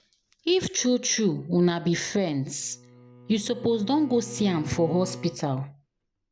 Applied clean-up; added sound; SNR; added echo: none; Bowed string instrument; 19 dB; none.